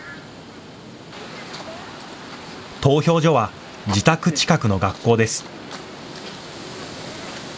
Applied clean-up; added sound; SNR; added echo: none; none; none; none.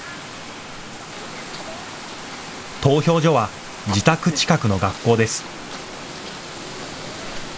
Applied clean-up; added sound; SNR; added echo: none; Bathtub (filling or washing); 14 dB; none.